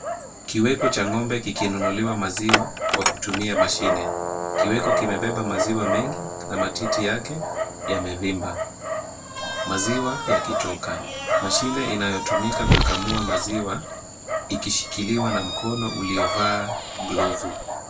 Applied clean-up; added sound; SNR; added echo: none; Dog; -1 dB; reverberation time 0.1 s.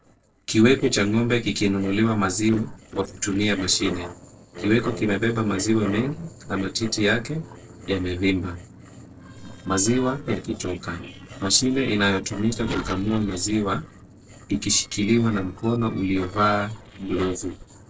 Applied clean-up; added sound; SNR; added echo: neural separator model SepFormer DNS4.